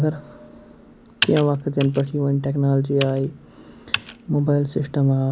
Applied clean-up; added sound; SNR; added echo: none; Computer keyboard; 12 dB; none.